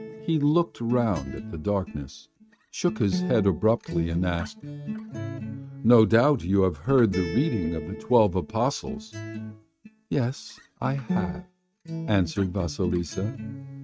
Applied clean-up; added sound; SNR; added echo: neural mask model RNNoise.